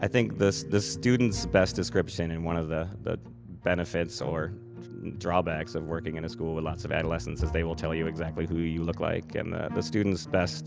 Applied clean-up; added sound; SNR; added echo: none; none; none; none.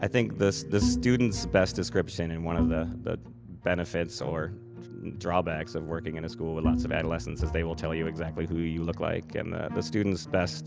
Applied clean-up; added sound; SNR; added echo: none; Bowed string instrument; 3 dB; none.